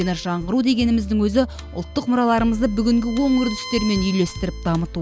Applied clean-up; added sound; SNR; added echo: none; Bowed string instrument; 19 dB; none.